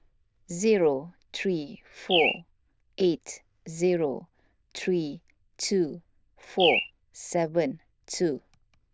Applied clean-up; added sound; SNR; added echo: neural diffusion model UNIVERSE++.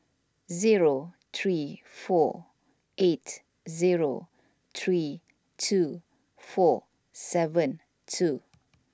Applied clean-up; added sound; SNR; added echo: none; none; none; none.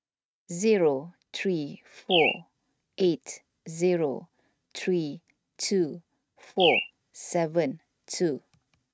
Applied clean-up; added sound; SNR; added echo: neural mask model RNNoise.